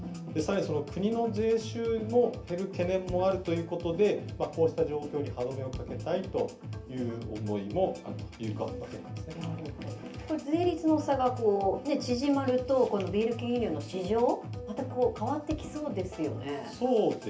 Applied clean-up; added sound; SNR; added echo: none; Thump, thud; 17 dB; reverberation time 0.3 s.